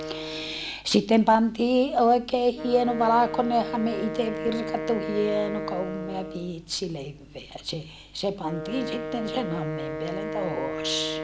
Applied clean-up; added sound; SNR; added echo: none; Wind instrument, woodwind instrument; 8 dB; none.